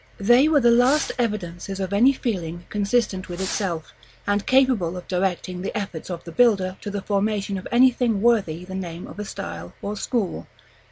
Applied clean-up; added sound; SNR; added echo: none; Fireworks; 15 dB; none.